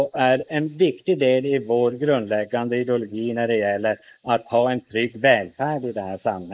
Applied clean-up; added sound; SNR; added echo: neural mask model Resemble Enhance denoiser.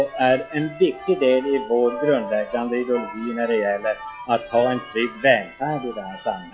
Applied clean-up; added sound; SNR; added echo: classical method log-MMSE.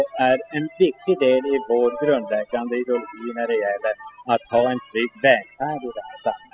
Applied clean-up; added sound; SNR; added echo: classical method spectral subtraction.